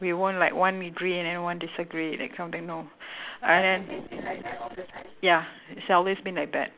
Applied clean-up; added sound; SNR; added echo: none; none; none; none.